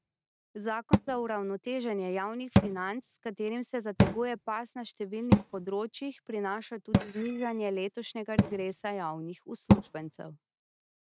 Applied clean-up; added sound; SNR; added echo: neural mask model RNNoise.